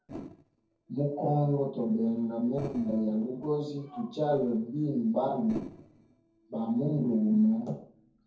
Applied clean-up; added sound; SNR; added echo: neural separator model SepFormer DNS4.